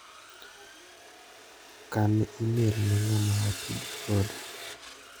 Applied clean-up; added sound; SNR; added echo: none; Sawing; 12 dB; none.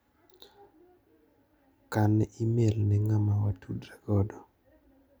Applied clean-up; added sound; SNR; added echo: none; none; none; none.